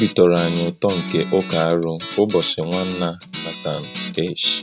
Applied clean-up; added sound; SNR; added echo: none; Guitar; 10 dB; none.